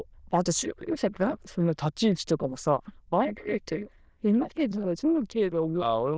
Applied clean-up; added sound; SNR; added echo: neural diffusion model UNIVERSE++.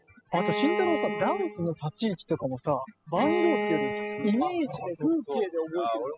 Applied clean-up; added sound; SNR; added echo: classical method spectral subtraction.